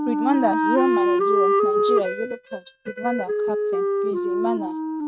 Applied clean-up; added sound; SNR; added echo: neural mask model RNNoise.